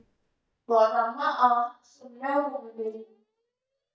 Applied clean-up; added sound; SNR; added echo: neural mask model DeepFilterNet 3.